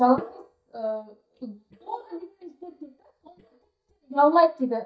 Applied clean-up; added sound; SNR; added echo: neural mask model DeepFilterNet 3.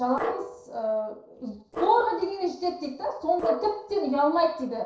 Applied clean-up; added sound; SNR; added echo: neural separator model SepFormer DNS4.